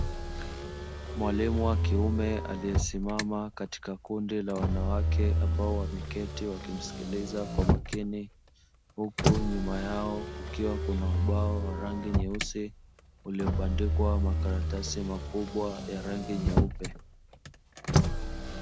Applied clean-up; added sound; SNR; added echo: none; Motor vehicle (road); -4 dB; none.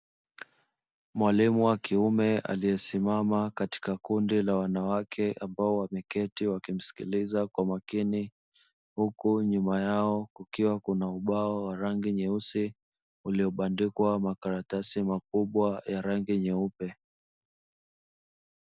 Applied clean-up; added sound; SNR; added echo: none; none; none; none.